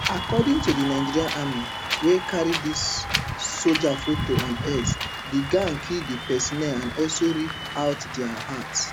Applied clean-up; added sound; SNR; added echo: none; Applause / Cheering + Wind; 4 dB; none.